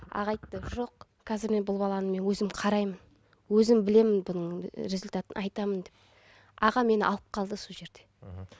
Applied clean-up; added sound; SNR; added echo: none; none; none; none.